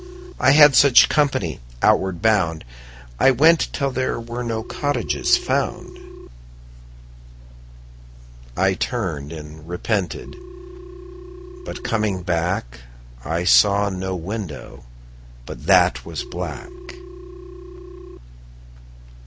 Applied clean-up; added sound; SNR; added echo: none; Telephone; 19 dB; none.